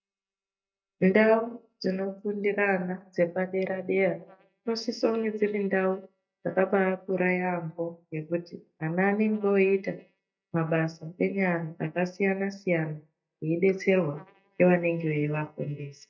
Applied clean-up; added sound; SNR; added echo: neural mask model DeepFilterNet 3.